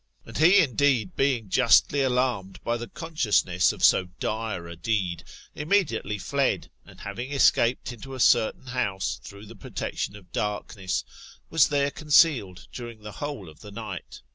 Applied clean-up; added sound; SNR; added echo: none; none; none; none.